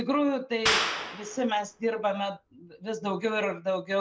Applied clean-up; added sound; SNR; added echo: none; Clapping; 4 dB; none.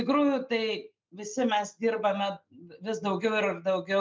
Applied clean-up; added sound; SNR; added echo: none; none; none; none.